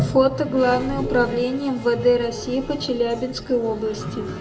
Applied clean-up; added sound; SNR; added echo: none; Toilet flush; 8 dB; reverberation time 0.6 s.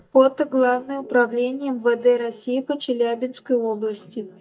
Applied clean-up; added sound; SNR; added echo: neural mask model DeepFilterNet 3.